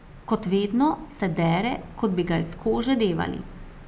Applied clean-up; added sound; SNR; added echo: none; Bird vocalization, bird call, bird song; 17 dB; none.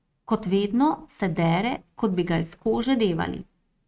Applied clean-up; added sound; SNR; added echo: neural mask model RNNoise.